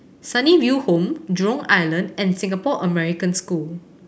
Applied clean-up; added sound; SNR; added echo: none; none; none; none.